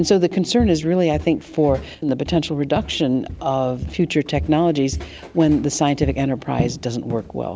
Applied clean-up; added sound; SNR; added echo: none; Walk, footsteps; 12 dB; none.